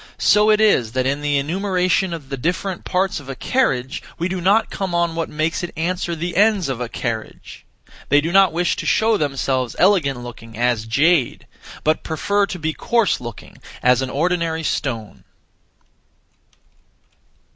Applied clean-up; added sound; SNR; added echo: none; none; none; none.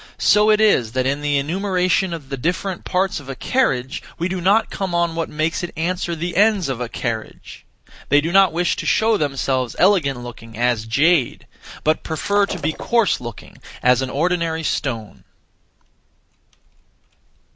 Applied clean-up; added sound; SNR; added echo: none; Shatter; 13 dB; none.